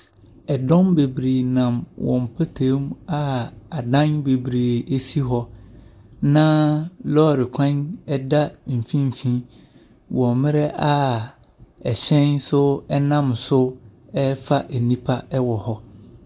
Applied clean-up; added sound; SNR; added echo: none; none; none; none.